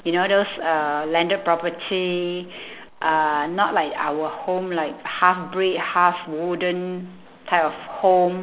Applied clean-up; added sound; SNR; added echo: none; none; none; none.